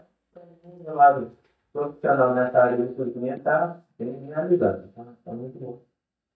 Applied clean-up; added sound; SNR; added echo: neural mask model DeepFilterNet 3.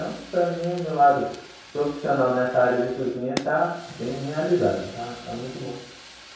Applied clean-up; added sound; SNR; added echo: none; Fire; 17 dB; reverberation time 0.7 s.